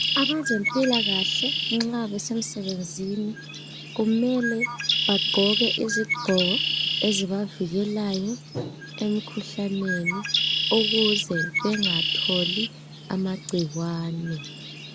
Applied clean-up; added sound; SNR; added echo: none; Bird; 1 dB; none.